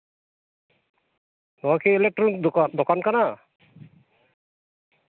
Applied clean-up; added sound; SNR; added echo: none; none; none; none.